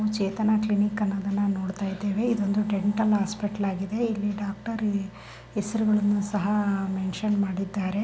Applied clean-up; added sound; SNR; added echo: none; none; none; none.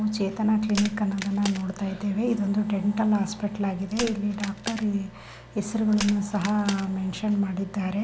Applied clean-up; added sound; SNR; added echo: none; Crack; 13 dB; none.